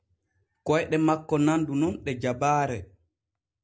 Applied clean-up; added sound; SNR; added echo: none; none; none; none.